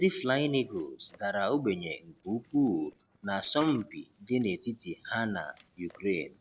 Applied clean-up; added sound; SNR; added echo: neural separator model SepFormer DNS4.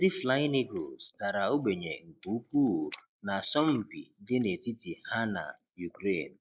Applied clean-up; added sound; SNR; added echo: neural mask model Resemble Enhance denoiser.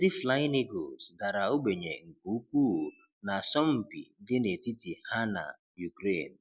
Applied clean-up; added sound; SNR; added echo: none; none; none; none.